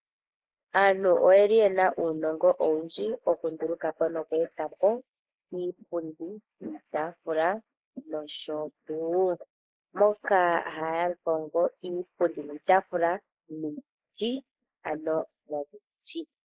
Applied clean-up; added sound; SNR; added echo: neural mask model Resemble Enhance denoiser.